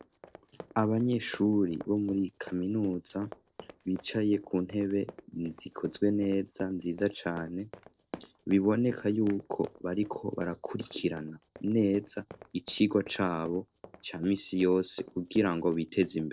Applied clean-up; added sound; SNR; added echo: neural separator model SepFormer DNS4.